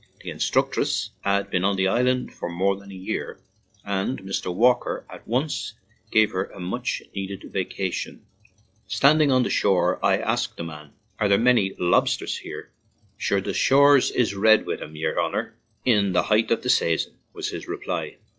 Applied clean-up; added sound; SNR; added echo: classical method log-MMSE.